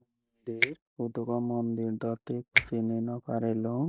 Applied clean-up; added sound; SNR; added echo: neural mask model DeepFilterNet 3.